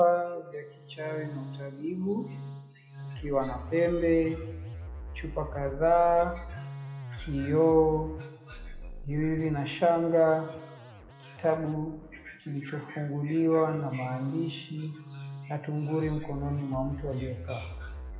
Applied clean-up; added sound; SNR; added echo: none; Musical instrument; 12 dB; reverberation time 0.8 s.